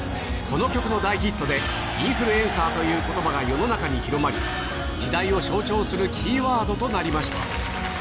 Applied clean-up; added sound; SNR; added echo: none; none; none; none.